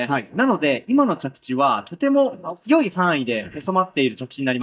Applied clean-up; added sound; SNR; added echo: neural mask model DeepFilterNet 3.